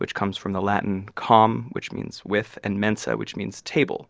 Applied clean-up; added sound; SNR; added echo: none; none; none; none.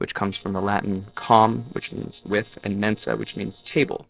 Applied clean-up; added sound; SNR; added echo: neural separator model SepFormer DNS4.